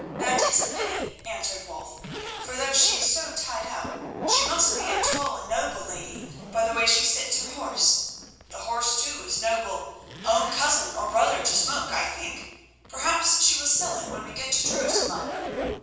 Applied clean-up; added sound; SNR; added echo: none; Zipper (clothing); 8 dB; reverberation time 1.2 s.